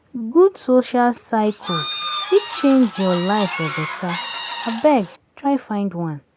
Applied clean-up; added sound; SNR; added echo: none; Bird / Fowl; 8 dB; none.